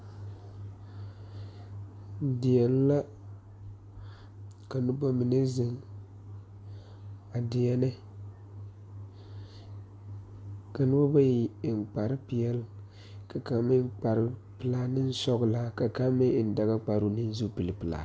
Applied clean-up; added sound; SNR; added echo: none; none; none; none.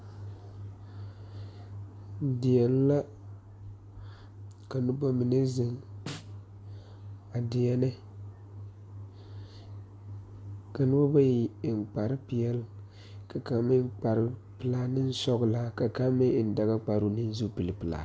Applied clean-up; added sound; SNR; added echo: none; Snare drum; 16 dB; none.